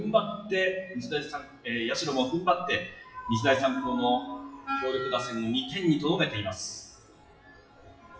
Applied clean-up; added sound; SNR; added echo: classical method WPE with log-MMSE.